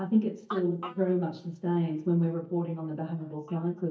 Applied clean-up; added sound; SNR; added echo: neural mask model DeepFilterNet 3.